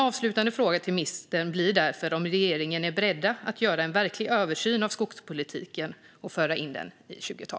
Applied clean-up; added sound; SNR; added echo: none; none; none; none.